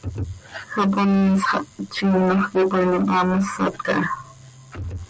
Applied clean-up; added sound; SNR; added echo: none; none; none; none.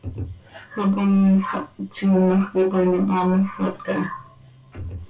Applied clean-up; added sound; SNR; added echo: none; none; none; reverberation time 0.3 s.